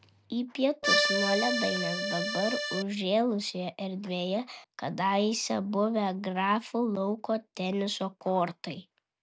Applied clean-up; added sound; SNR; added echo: none; Accordion; -1 dB; none.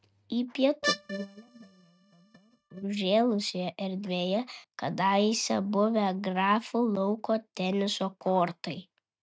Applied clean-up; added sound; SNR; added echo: neural mask model RNNoise.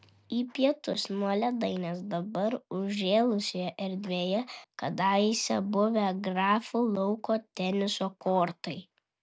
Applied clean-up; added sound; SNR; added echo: none; none; none; none.